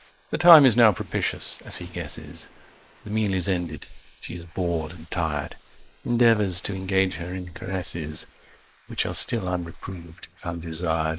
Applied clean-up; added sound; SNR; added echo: neural mask model Resemble Enhance denoiser.